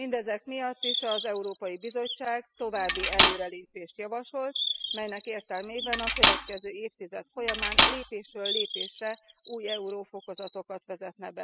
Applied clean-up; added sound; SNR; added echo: classical method spectral subtraction.